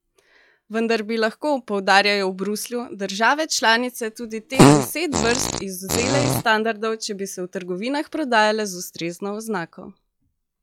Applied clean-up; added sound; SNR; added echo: classical method log-MMSE.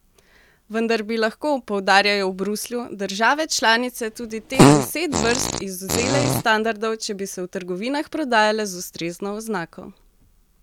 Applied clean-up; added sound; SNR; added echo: none; Fart; -3 dB; none.